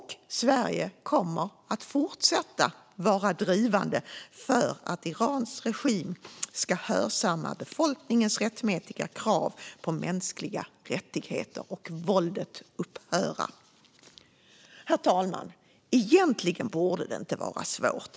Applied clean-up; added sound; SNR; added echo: none; none; none; none.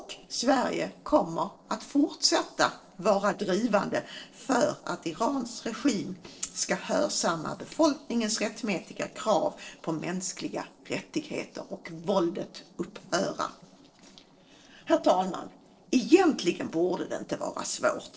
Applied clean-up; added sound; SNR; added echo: neural separator model SepFormer DNS4.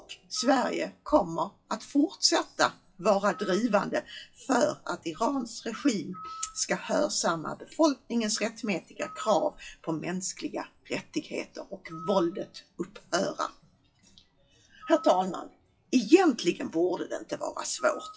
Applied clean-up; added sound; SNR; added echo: classical method WPE with log-MMSE.